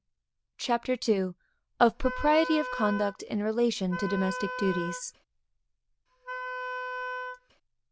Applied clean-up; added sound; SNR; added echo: none; Wind instrument, woodwind instrument; 6 dB; none.